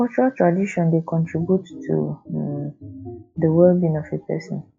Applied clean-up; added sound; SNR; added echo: classical method log-MMSE.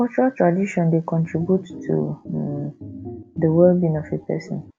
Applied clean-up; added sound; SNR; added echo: none; Organ; 16 dB; none.